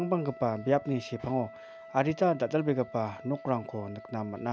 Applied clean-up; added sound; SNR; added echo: none; Wind instrument, woodwind instrument; 17 dB; none.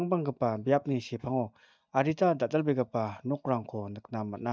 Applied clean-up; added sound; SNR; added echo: neural mask model DeepFilterNet 3.